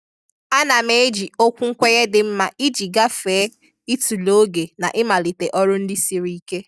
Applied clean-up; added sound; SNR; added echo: neural mask model DeepFilterNet 3.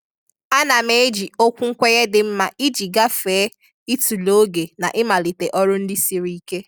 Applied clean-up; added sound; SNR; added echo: none; none; none; none.